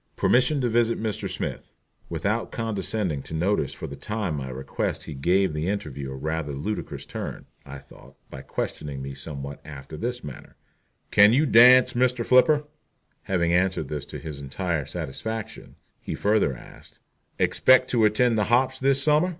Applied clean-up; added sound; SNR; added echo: none; none; none; none.